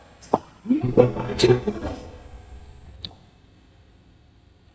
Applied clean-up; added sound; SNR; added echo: neural mask model DeepFilterNet 3.